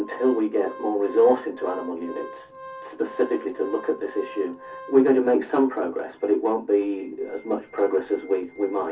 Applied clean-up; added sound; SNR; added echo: none; Organ; 18 dB; reverberation time 0.3 s.